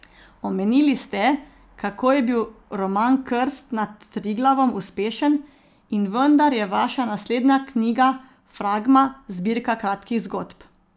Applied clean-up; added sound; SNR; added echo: none; none; none; none.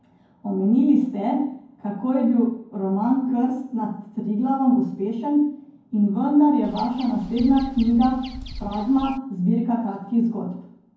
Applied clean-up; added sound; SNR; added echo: none; Bird vocalization, bird call, bird song; 15 dB; reverberation time 0.9 s.